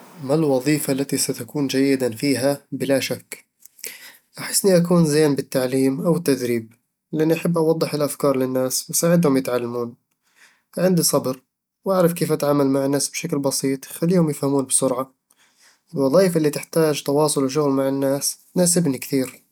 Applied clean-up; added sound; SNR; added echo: none; none; none; none.